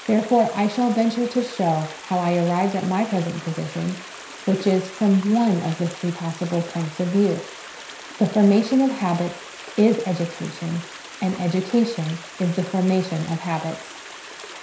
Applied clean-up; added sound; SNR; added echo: none; Stream; 16 dB; reverberation time 0.5 s.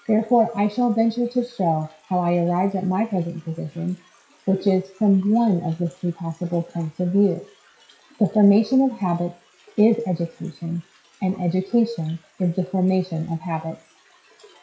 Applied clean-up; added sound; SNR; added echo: classical method WPE with log-MMSE.